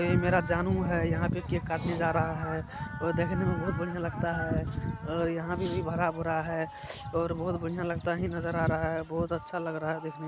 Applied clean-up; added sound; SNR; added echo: none; none; none; none.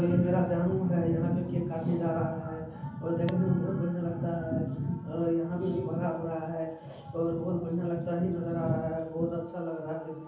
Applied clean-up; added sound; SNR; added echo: none; Tap / Glass; 15 dB; reverberation time 0.7 s.